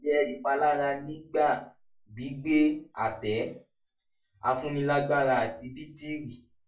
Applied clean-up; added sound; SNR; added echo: none; none; none; reverberation time 0.3 s.